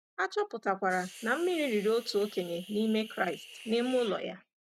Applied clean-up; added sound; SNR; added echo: none; Hiss; 17 dB; none.